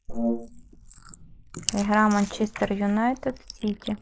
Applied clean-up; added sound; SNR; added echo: neural mask model Resemble Enhance denoiser.